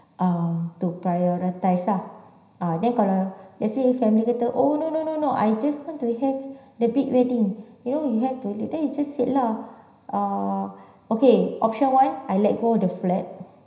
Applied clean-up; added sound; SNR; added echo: none; none; none; reverberation time 0.9 s.